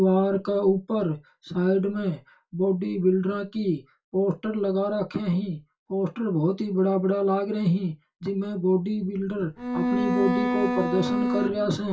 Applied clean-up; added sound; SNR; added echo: none; Bowed string instrument; 1 dB; reverberation time 0.2 s.